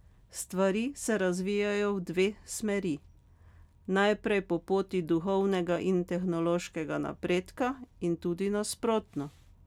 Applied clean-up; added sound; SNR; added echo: none; none; none; none.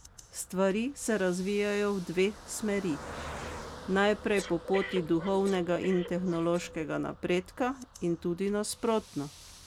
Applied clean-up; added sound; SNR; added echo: none; Car passing by + Breathing; 14 dB; none.